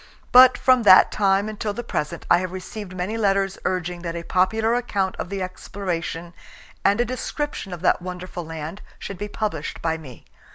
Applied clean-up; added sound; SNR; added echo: none; none; none; none.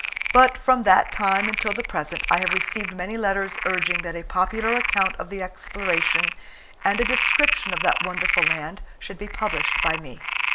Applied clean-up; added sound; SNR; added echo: none; Frog; 2 dB; reverberation time 0.4 s.